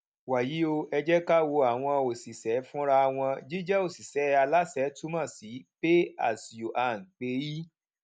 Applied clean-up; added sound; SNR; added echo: none; none; none; none.